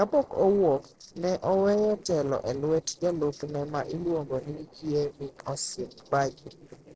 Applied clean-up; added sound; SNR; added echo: neural separator model SepFormer DNS4.